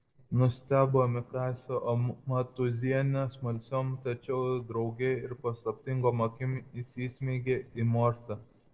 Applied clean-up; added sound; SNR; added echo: neural separator model SepFormer DNS4.